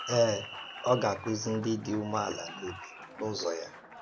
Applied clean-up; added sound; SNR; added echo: none; Applause; 13 dB; none.